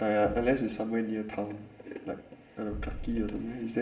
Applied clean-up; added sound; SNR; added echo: none; Thump, thud; 12 dB; reverberation time 0.9 s.